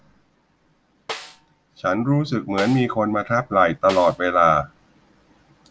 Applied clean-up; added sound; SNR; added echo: none; Snare drum; 17 dB; none.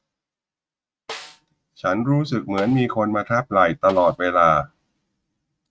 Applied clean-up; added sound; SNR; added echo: neural mask model RNNoise.